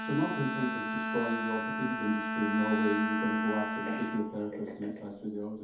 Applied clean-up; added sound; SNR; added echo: none; Bowed string instrument; 1 dB; reverberation time 0.5 s.